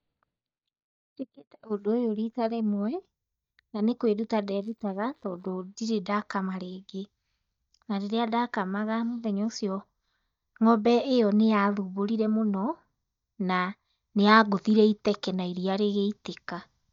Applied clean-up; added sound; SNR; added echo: neural mask model DeepFilterNet 3.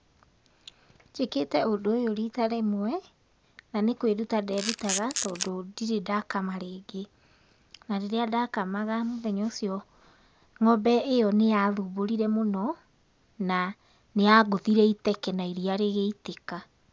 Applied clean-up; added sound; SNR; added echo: none; Camera; 3 dB; none.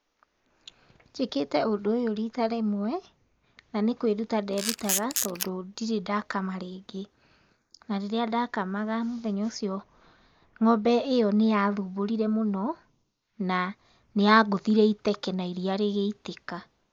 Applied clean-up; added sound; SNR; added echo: neural mask model Resemble Enhance denoiser.